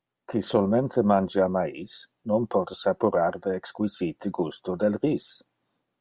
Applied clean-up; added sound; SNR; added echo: none; none; none; none.